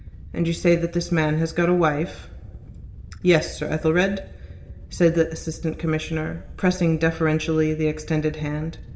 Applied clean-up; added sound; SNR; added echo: none; Wind / Boat, Water vehicle; 16 dB; reverberation time 0.9 s.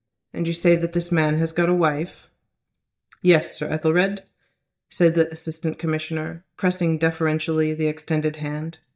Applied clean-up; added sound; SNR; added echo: neural mask model DeepFilterNet 3.